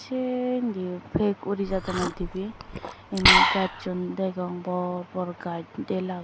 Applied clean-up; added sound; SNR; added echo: none; Liquid; -3 dB; none.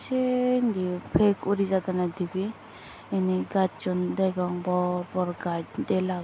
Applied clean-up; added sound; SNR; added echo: none; none; none; none.